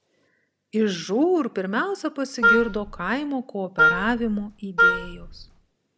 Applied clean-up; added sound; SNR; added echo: none; Wind instrument, woodwind instrument; -3 dB; none.